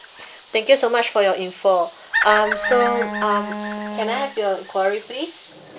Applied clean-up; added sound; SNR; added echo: none; Wind instrument, woodwind instrument + Bird vocalization, bird call, bird song; 8 dB; none.